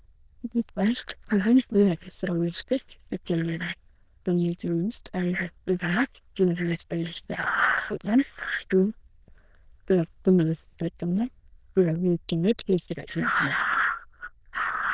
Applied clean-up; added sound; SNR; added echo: neural diffusion model UNIVERSE++.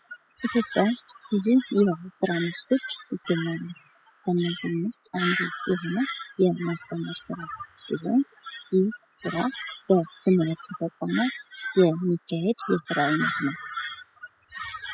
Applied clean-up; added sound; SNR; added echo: classical method spectral subtraction.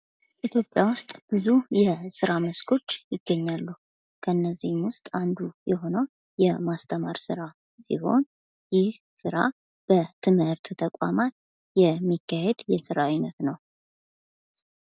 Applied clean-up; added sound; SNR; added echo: none; none; none; none.